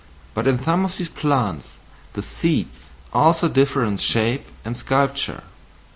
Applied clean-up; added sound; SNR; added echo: none; none; none; none.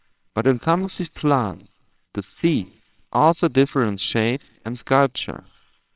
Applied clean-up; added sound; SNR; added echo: neural separator model SepFormer WHAMR!.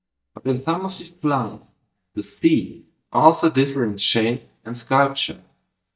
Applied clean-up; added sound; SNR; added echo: neural mask model DeepFilterNet 3.